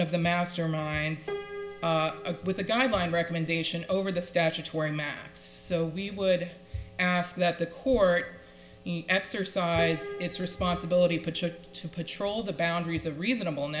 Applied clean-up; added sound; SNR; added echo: none; Piano; 15 dB; reverberation time 0.6 s.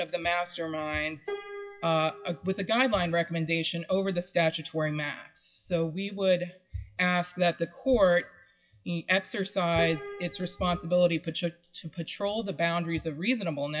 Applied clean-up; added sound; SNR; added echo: classical method WPE with log-MMSE.